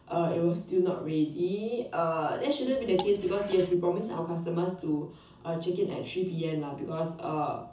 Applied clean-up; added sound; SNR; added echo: none; Drip / Water; 12 dB; reverberation time 0.6 s.